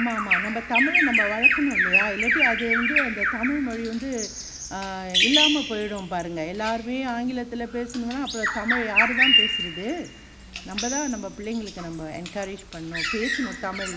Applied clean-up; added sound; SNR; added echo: none; Bird vocalization, bird call, bird song; -3 dB; none.